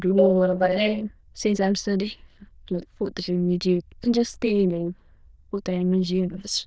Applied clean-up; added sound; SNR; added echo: neural diffusion model UNIVERSE++.